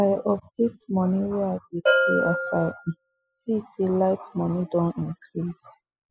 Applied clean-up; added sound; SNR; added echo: classical method spectral subtraction.